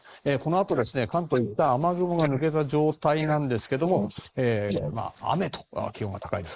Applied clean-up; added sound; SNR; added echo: neural mask model Resemble Enhance denoiser.